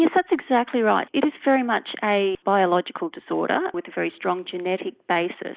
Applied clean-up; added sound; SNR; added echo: neural mask model Resemble Enhance denoiser.